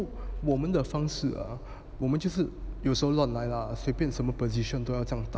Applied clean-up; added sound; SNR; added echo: none; none; none; none.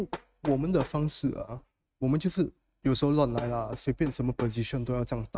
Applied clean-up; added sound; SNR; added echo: neural mask model RNNoise.